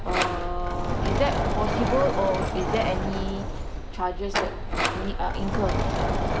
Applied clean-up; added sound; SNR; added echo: none; Sliding door; -3 dB; none.